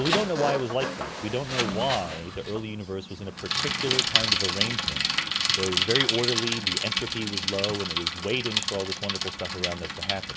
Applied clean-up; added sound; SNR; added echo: none; Bicycle; -2 dB; none.